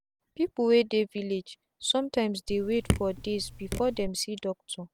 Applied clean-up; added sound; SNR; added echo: none; Raindrop / Drip; 5 dB; none.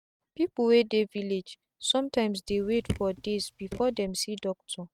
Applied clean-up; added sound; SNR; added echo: neural mask model RNNoise.